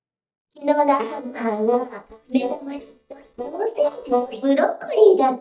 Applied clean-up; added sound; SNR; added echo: neural mask model DeepFilterNet 3.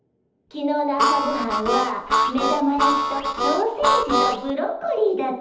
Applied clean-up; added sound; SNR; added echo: none; Harmonica; -2 dB; reverberation time 0.8 s.